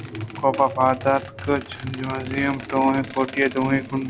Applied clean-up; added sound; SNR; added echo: none; Squeak; 17 dB; none.